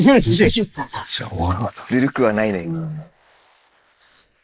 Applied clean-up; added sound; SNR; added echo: neural mask model Resemble Enhance denoiser.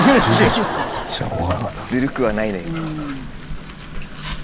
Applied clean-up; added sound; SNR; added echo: none; Car; 12 dB; none.